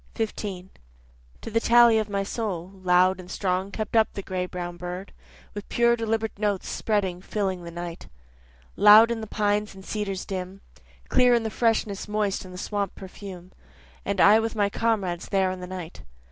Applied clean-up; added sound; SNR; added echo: none; none; none; none.